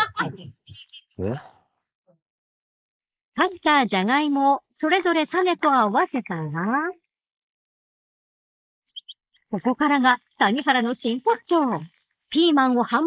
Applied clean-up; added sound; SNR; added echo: neural mask model Resemble Enhance denoiser.